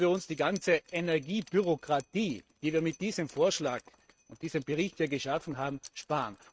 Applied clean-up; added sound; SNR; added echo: neural mask model RNNoise.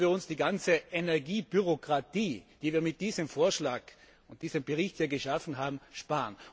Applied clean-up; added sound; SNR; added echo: none; none; none; none.